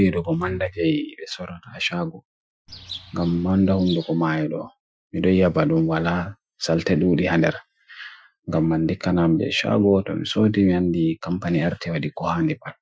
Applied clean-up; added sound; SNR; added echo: classical method Wiener filter.